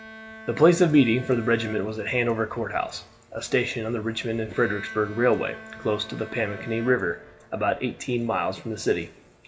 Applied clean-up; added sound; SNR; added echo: none; Bowed string instrument; 19 dB; reverberation time 1.1 s.